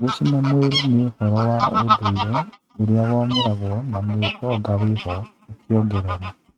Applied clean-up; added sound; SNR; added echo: neural mask model RNNoise.